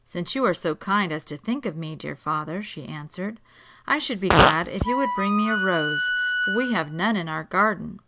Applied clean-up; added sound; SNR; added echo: none; Wind instrument, woodwind instrument + Fart; -2 dB; none.